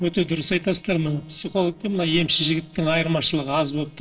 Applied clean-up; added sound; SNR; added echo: neural separator model SepFormer DNS4.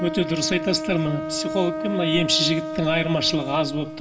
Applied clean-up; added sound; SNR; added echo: none; Wind instrument, woodwind instrument; 6 dB; reverberation time 2.1 s.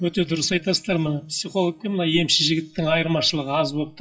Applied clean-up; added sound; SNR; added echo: classical method WPE with log-MMSE.